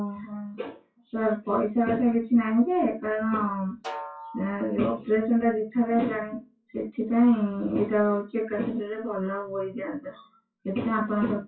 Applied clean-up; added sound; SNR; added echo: classical method WPE with log-MMSE.